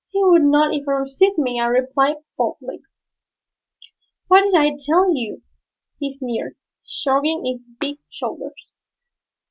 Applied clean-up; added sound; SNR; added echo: none; Clapping; 17 dB; none.